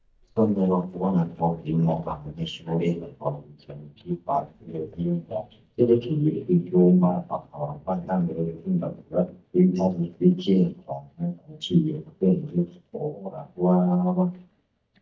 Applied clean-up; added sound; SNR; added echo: neural mask model DeepFilterNet 3.